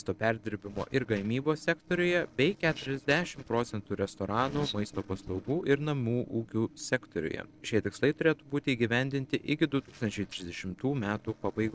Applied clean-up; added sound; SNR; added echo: neural separator model SepFormer DNS4.